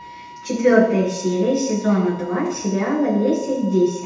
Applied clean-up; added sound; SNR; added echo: none; Wind instrument, woodwind instrument; 19 dB; reverberation time 0.8 s.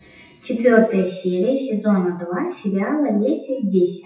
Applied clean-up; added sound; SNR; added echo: classical method WPE with log-MMSE.